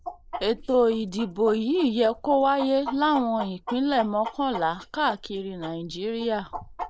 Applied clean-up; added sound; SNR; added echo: neural mask model Resemble Enhance denoiser.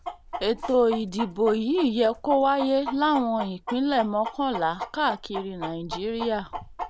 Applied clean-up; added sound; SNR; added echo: none; Chicken, rooster; 11 dB; none.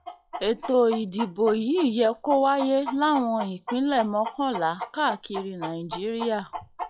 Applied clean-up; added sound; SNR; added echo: classical method log-MMSE.